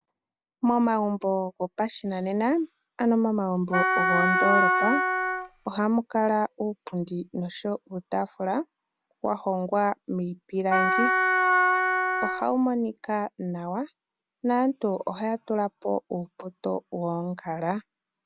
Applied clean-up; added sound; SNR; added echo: none; Wind instrument, woodwind instrument; -4 dB; none.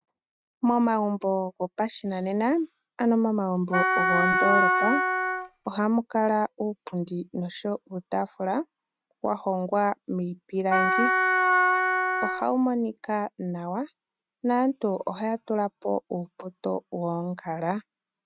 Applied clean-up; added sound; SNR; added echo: neural mask model RNNoise.